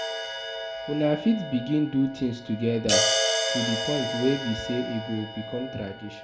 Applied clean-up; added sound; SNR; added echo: none; Crash cymbal; 2 dB; reverberation time 0.4 s.